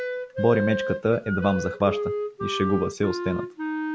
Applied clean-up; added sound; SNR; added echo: none; Wind instrument, woodwind instrument; 4 dB; none.